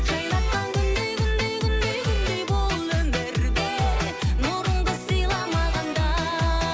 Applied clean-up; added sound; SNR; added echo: none; none; none; none.